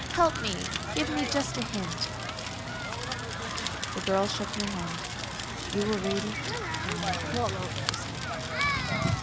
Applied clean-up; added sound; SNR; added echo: none; Crackle; -2 dB; none.